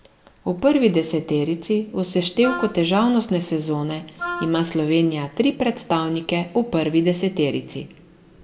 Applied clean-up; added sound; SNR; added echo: none; Wind instrument, woodwind instrument; 11 dB; reverberation time 1.5 s.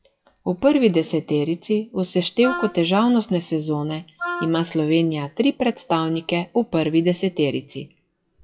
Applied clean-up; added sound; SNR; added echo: classical method WPE with log-MMSE.